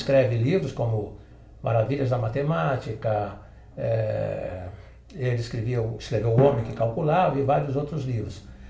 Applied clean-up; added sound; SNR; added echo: none; Drum; 15 dB; reverberation time 0.6 s.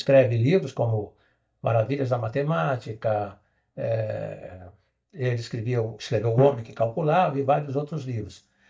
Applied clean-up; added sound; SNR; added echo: neural mask model DeepFilterNet 3.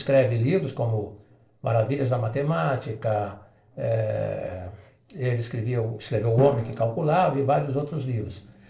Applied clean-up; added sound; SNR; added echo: neural separator model SepFormer DNS4.